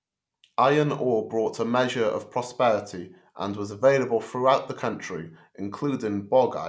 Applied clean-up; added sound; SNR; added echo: none; none; none; none.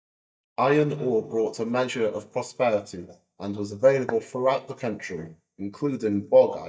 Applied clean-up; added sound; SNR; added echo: neural mask model DeepFilterNet 3.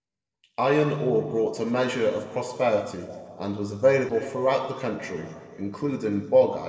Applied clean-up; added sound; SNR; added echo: neural separator model SepFormer DNS4.